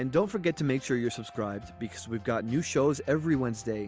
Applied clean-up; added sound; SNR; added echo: none; none; none; none.